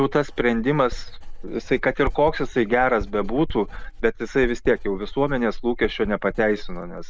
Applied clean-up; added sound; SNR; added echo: none; Writing; 9 dB; none.